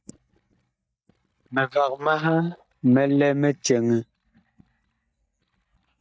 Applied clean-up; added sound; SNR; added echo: neural mask model DeepFilterNet 3.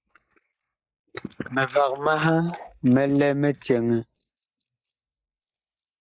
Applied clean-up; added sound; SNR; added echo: neural mask model Resemble Enhance denoiser.